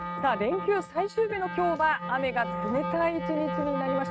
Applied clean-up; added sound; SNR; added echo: neural mask model RNNoise.